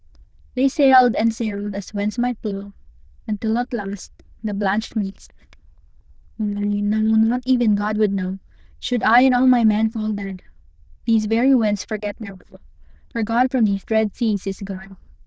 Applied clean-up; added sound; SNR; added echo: neural diffusion model UNIVERSE++.